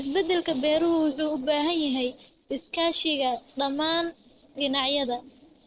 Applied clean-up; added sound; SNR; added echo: neural separator model SepFormer DNS4.